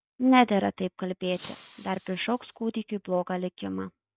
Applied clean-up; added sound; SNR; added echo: none; Shatter; 20 dB; none.